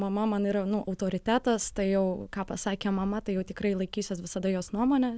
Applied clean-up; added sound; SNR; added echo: none; none; none; none.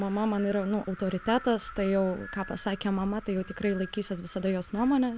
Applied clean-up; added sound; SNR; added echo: none; Wind; 18 dB; none.